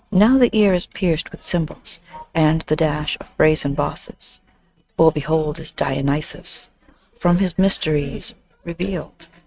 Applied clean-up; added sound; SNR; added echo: neural mask model RNNoise.